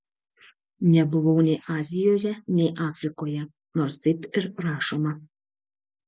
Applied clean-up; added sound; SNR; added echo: none; none; none; none.